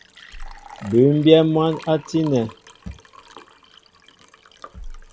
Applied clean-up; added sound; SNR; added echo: none; Liquid; 19 dB; none.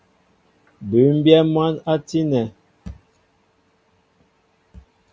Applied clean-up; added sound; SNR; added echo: none; none; none; none.